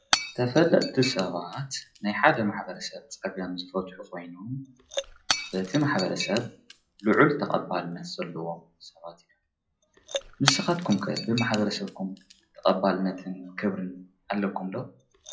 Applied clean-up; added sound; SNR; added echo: classical method WPE with log-MMSE.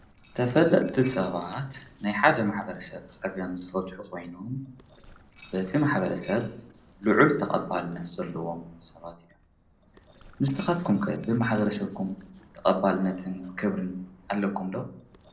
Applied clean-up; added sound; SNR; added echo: neural separator model SepFormer DNS4.